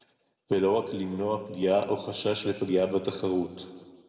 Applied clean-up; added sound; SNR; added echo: none; none; none; reverberation time 1.4 s.